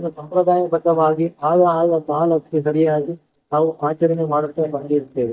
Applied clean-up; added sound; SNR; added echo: neural mask model DeepFilterNet 3.